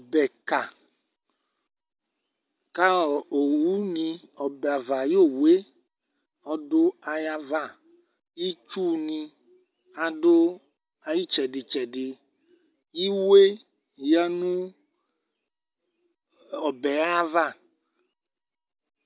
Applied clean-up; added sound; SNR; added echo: none; none; none; none.